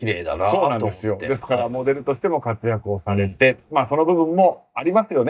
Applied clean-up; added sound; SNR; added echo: neural mask model DeepFilterNet 3.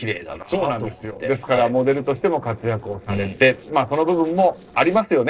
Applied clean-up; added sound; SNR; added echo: neural separator model SepFormer DNS4.